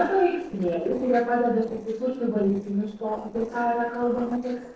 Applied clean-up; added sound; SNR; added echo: neural separator model SepFormer DNS4.